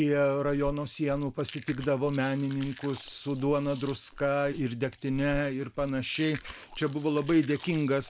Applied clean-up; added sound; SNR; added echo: none; Chewing, mastication; 16 dB; none.